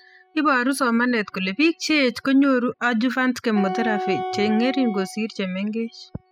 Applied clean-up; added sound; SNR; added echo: classical method spectral subtraction.